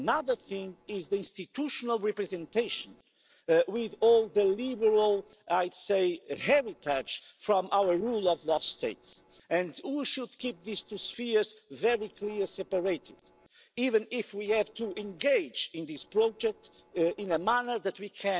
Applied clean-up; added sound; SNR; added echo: neural separator model SepFormer DNS4.